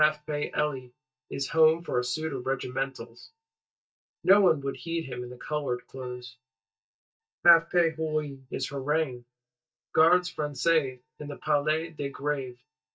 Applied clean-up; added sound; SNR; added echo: neural mask model DeepFilterNet 3.